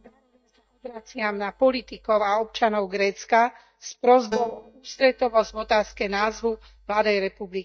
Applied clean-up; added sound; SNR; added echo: neural mask model DeepFilterNet 3.